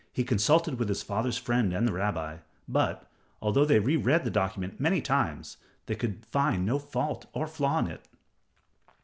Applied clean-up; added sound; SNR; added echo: none; none; none; none.